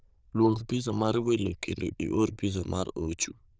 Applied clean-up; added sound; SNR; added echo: neural diffusion model UNIVERSE++.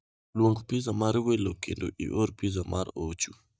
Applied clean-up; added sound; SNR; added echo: neural mask model DeepFilterNet 3.